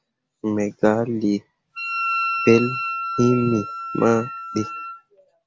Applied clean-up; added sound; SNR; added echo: none; Wind instrument, woodwind instrument; 5 dB; none.